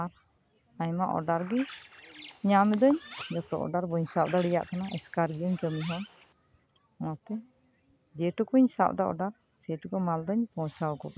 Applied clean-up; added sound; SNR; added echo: none; Bird; 18 dB; none.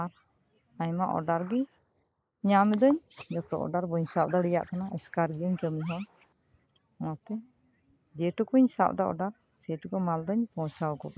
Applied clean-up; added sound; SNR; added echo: neural mask model Resemble Enhance denoiser.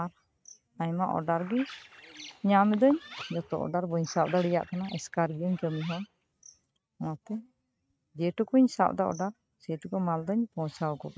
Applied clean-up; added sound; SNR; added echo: neural mask model RNNoise.